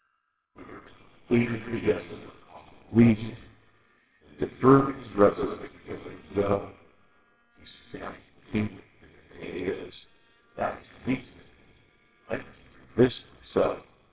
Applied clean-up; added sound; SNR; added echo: neural separator model SepFormer WHAMR!.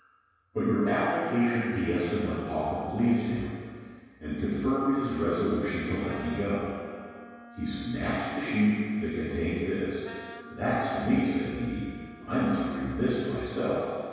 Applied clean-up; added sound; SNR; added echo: none; Wind instrument, woodwind instrument; 19 dB; reverberation time 1.9 s.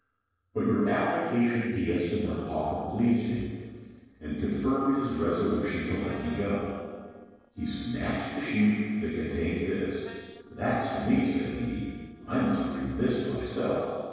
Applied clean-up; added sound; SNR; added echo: neural separator model SepFormer DNS4.